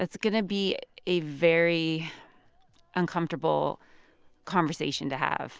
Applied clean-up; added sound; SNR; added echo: none; none; none; none.